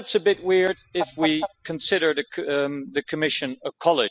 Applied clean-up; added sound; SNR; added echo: classical method spectral subtraction.